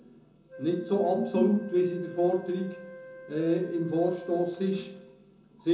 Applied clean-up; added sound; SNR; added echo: none; Wind instrument, woodwind instrument; 17 dB; reverberation time 0.5 s.